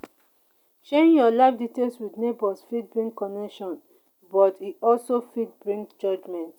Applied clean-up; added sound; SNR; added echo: none; none; none; none.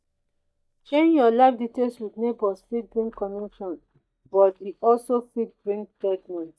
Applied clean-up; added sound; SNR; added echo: neural mask model DeepFilterNet 3.